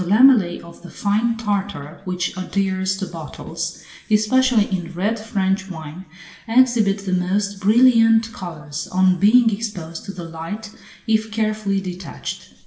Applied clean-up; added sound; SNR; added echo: none; none; none; reverberation time 0.8 s.